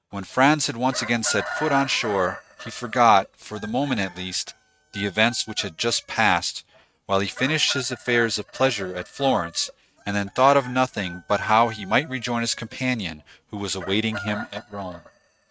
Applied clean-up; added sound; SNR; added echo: neural mask model RNNoise.